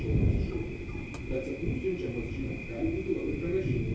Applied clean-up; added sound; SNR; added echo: none; Thunder; -2 dB; reverberation time 0.6 s.